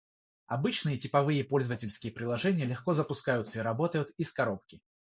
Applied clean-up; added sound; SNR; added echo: neural mask model Resemble Enhance denoiser.